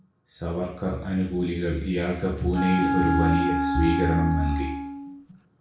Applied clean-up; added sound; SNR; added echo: none; Wind instrument, woodwind instrument; 1 dB; reverberation time 0.6 s.